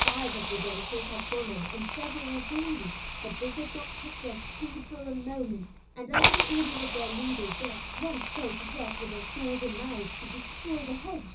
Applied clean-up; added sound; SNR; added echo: none; Hiss; -4 dB; reverberation time 0.3 s.